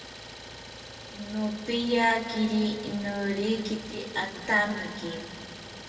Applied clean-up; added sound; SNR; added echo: none; Idling; 13 dB; reverberation time 2.3 s.